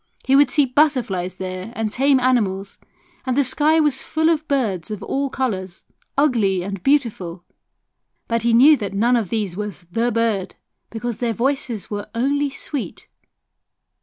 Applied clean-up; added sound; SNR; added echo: none; none; none; none.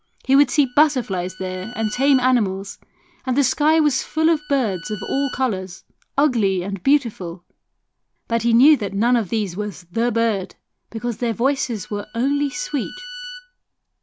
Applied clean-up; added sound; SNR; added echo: none; Bowed string instrument; 19 dB; none.